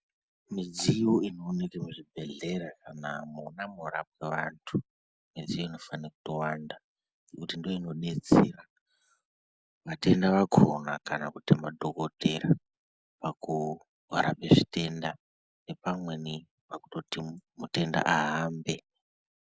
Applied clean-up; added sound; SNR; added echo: none; none; none; none.